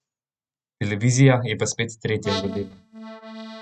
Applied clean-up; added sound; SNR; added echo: neural mask model RNNoise.